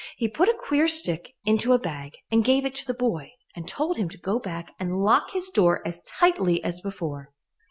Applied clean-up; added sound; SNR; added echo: none; none; none; none.